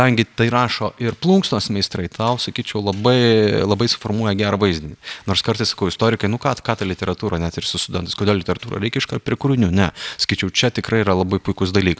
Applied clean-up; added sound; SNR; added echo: none; none; none; none.